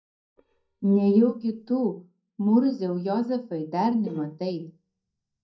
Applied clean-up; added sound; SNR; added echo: neural mask model DeepFilterNet 3.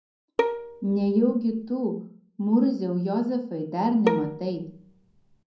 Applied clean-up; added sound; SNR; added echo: none; Bowed string instrument; 5 dB; reverberation time 0.5 s.